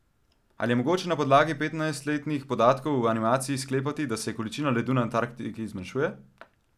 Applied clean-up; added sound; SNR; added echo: none; none; none; none.